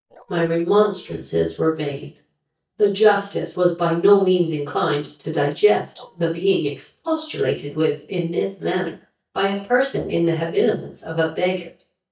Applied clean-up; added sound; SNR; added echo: neural mask model DeepFilterNet 3.